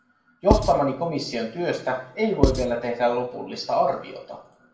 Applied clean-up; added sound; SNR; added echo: none; Writing; -1 dB; reverberation time 0.6 s.